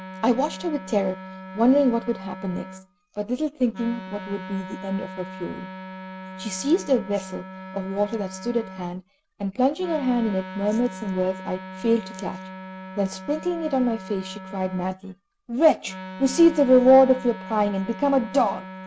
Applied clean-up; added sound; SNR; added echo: none; Wind instrument, woodwind instrument; 14 dB; none.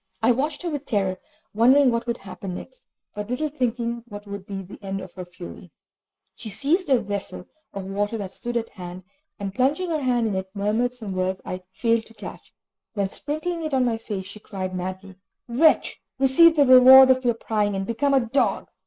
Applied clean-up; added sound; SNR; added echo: neural mask model Resemble Enhance denoiser.